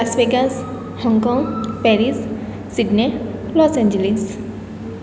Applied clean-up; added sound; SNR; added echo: none; none; none; none.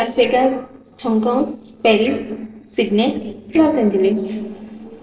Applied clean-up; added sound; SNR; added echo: neural separator model SepFormer DNS4.